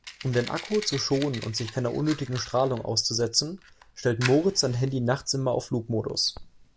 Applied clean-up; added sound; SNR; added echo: none; Fire; 15 dB; none.